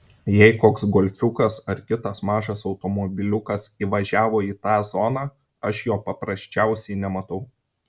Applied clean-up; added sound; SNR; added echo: none; none; none; none.